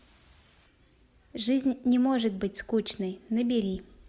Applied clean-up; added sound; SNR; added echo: none; none; none; none.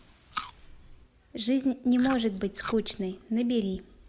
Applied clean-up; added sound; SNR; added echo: none; Chewing, mastication; 14 dB; none.